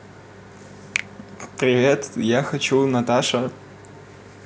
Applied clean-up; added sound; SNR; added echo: none; Finger snapping; 14 dB; none.